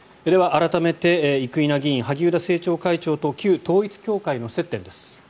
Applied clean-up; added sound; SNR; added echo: none; none; none; none.